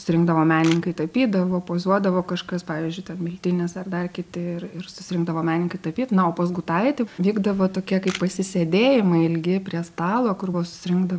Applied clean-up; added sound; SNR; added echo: none; Camera; 17 dB; none.